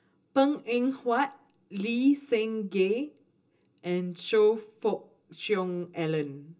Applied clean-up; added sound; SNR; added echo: none; none; none; reverberation time 0.2 s.